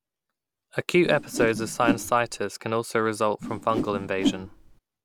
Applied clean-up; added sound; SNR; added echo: none; Whoosh, swoosh, swish; 4 dB; none.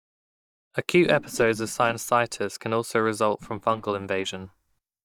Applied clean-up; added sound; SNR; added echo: neural mask model DeepFilterNet 3.